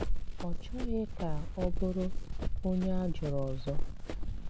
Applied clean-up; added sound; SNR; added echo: none; Run; -5 dB; none.